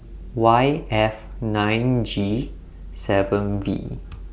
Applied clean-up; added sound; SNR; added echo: none; none; none; none.